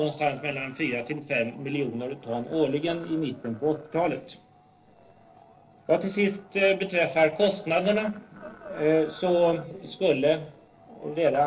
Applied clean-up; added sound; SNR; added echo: neural separator model SepFormer DNS4.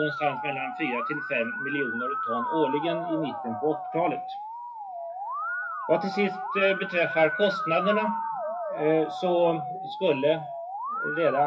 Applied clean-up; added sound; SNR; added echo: classical method WPE with log-MMSE.